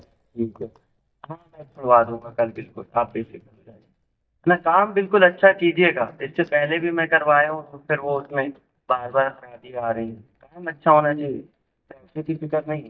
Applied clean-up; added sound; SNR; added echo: neural mask model DeepFilterNet 3.